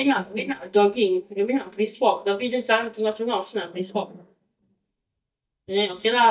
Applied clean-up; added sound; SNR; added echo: neural mask model DeepFilterNet 3.